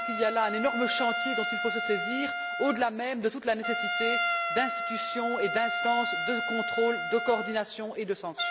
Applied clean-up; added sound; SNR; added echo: none; Trumpet; 2 dB; none.